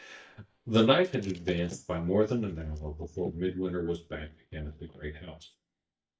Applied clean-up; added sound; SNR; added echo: neural mask model DeepFilterNet 3.